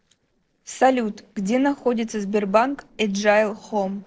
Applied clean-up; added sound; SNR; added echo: neural separator model SepFormer DNS4.